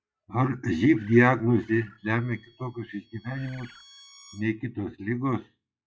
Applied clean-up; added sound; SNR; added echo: classical method log-MMSE.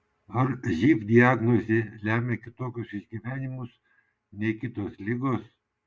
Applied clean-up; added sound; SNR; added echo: none; none; none; none.